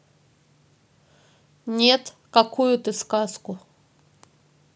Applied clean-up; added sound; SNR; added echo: none; none; none; none.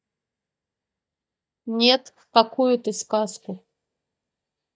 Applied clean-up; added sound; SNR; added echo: neural mask model DeepFilterNet 3.